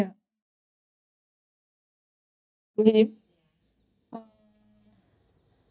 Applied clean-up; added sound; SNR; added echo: neural mask model DeepFilterNet 3.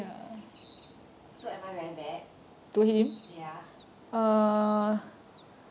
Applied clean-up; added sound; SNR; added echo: none; Bird; 16 dB; none.